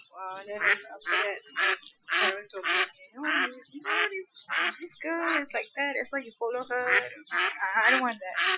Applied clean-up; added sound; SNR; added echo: classical method Wiener filter.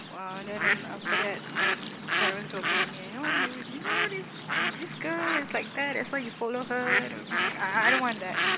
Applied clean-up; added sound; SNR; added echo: none; Bird; -3 dB; none.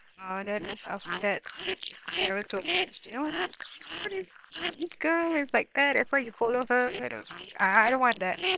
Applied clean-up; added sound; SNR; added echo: neural separator model SepFormer WHAM!.